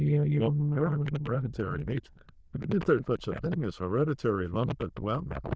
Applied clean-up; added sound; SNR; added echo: neural diffusion model UNIVERSE++.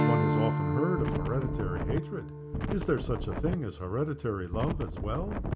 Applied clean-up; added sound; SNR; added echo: none; Wind + Strum; -1 dB; none.